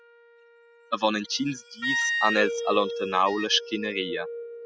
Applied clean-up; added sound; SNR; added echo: classical method spectral subtraction.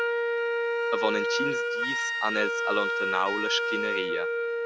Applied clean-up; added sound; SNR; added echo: none; Wind instrument, woodwind instrument; -4 dB; none.